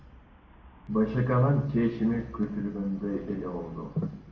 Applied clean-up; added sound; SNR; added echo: none; Traffic noise, roadway noise; 20 dB; reverberation time 0.6 s.